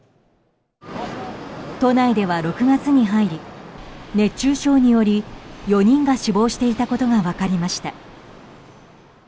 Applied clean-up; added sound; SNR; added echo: none; none; none; none.